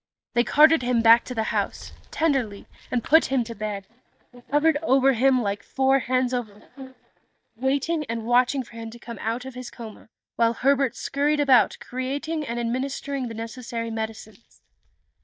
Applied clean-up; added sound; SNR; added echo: neural mask model DeepFilterNet 3.